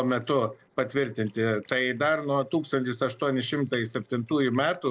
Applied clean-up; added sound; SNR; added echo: neural separator model SepFormer DNS4.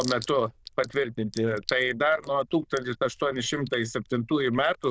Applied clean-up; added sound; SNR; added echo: neural diffusion model UNIVERSE++.